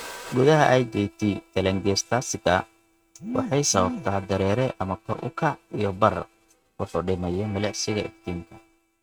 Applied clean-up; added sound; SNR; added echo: neural mask model RNNoise.